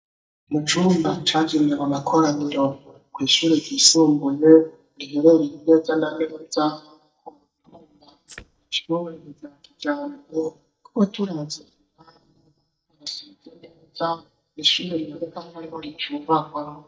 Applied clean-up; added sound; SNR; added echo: neural mask model DeepFilterNet 3.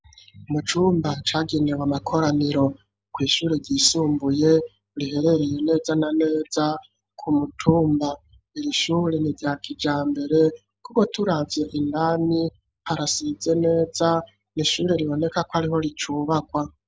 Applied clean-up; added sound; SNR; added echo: none; none; none; none.